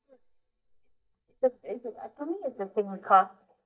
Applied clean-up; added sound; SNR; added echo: neural mask model DeepFilterNet 3.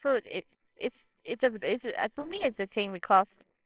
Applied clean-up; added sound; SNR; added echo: neural separator model SepFormer WHAMR!.